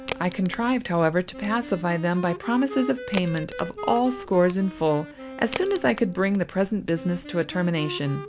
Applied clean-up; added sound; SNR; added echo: none; Wind instrument, woodwind instrument + Crack; 12 dB; none.